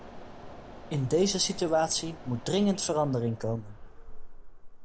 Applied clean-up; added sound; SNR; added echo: none; Mechanisms; 12 dB; none.